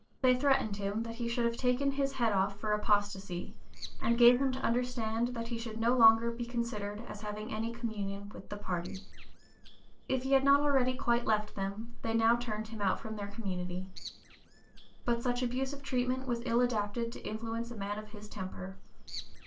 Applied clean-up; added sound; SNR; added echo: neural separator model SepFormer DNS4.